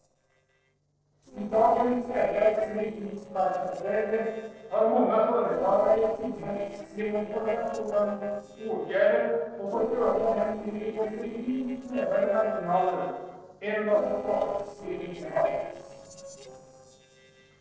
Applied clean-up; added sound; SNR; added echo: neural separator model SepFormer DNS4.